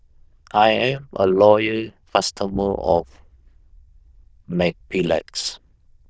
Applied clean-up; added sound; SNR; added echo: neural diffusion model UNIVERSE++.